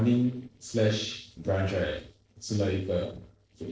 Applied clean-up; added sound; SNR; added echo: neural separator model SepFormer DNS4.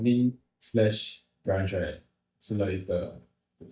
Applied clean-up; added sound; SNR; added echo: neural mask model DeepFilterNet 3.